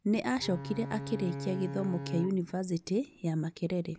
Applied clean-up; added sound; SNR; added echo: none; Bowed string instrument; 9 dB; none.